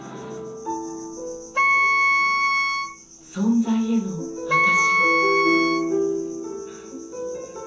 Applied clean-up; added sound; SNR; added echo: none; Wind instrument, woodwind instrument; -4 dB; reverberation time 0.6 s.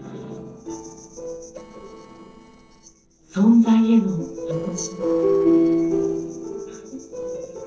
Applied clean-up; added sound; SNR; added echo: neural separator model SepFormer DNS4.